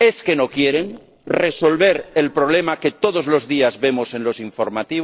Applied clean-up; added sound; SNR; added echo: neural separator model SepFormer DNS4.